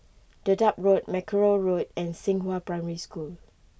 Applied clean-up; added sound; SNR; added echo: none; none; none; none.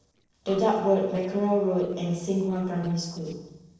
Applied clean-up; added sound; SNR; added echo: neural separator model SepFormer DNS4.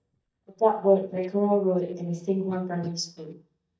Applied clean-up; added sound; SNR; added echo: neural mask model DeepFilterNet 3.